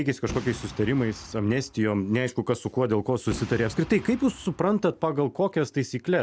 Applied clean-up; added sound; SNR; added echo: none; Boom; 16 dB; none.